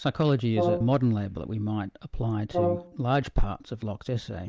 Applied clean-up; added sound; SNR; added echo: none; Brass instrument; 6 dB; none.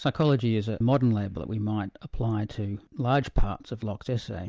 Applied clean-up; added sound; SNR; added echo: none; none; none; none.